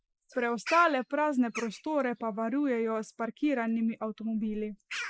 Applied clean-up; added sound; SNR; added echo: neural mask model Resemble Enhance denoiser.